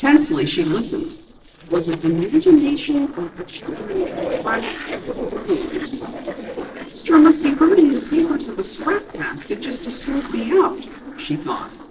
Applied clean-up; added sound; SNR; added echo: neural separator model SepFormer DNS4.